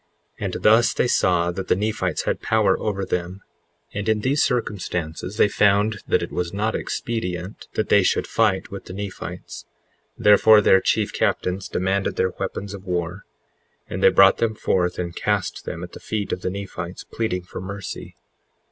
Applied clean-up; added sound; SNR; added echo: none; none; none; none.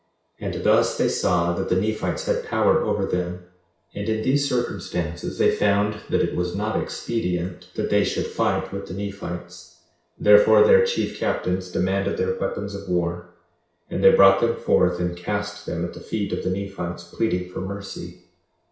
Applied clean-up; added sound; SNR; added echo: none; none; none; reverberation time 0.6 s.